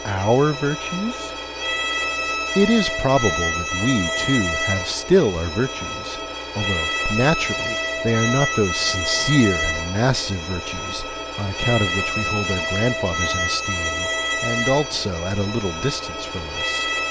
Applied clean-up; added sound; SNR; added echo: none; Bowed string instrument; 3 dB; none.